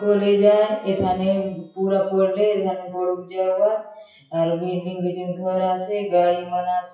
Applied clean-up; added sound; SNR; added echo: classical method WPE with log-MMSE.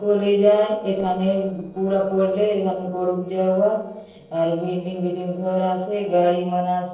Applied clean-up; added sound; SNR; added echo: neural separator model SepFormer DNS4.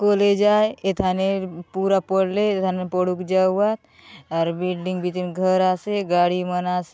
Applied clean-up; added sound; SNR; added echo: none; none; none; none.